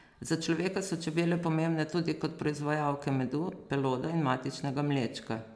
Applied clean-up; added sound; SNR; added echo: none; none; none; none.